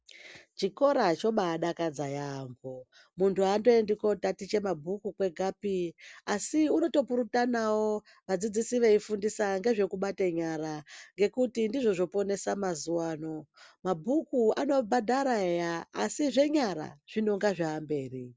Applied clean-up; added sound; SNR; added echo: none; none; none; none.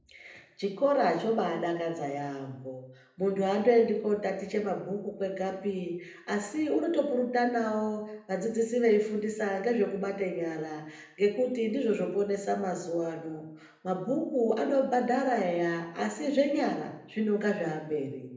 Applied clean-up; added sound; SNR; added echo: none; none; none; reverberation time 0.7 s.